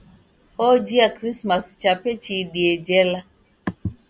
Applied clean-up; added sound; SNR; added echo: none; none; none; none.